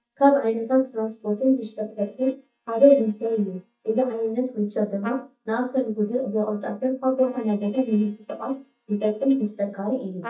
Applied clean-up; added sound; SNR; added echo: neural mask model DeepFilterNet 3.